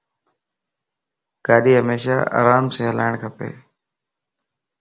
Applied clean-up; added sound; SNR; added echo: none; none; none; none.